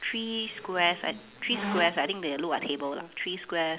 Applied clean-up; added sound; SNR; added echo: none; Squeak; 8 dB; none.